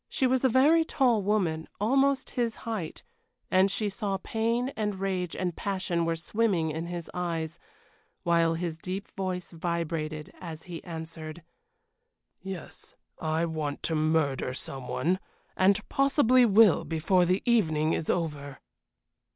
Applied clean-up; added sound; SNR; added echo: none; none; none; none.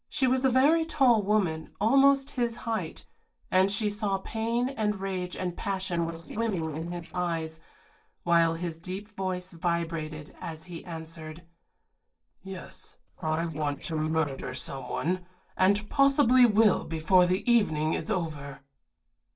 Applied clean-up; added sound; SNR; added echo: neural separator model SepFormer DNS4.